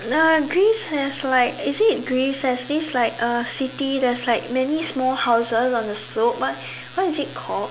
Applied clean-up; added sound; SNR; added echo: none; none; none; none.